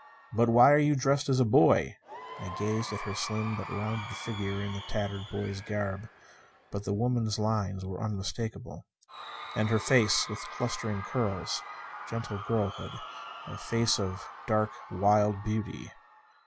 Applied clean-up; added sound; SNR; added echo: none; Crowd / Cheering; 14 dB; none.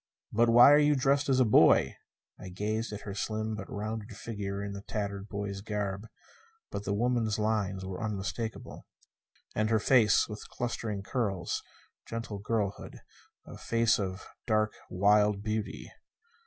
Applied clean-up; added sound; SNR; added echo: none; none; none; none.